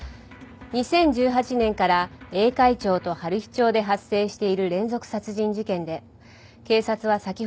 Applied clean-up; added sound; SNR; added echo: none; none; none; none.